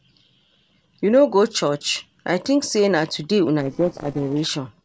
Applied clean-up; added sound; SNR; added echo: neural separator model SepFormer DNS4.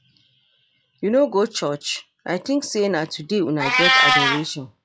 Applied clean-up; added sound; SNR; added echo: classical method log-MMSE.